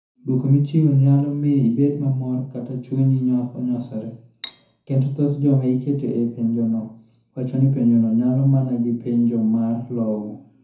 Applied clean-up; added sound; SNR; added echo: none; Cutlery, silverware; 19 dB; reverberation time 0.6 s.